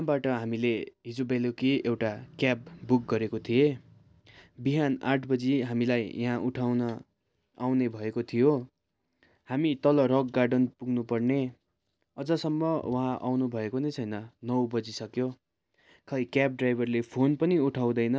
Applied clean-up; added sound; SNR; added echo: none; none; none; none.